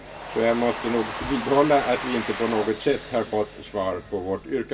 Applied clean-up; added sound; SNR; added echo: none; Domestic sounds, home sounds; 10 dB; reverberation time 0.2 s.